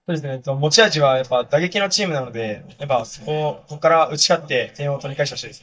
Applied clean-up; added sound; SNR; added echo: neural mask model DeepFilterNet 3.